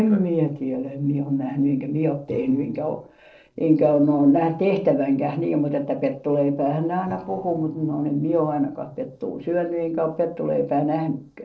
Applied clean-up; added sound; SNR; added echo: neural separator model SepFormer DNS4.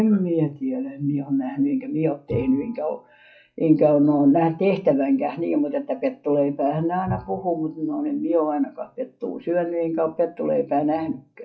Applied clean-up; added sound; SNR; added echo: classical method WPE with log-MMSE.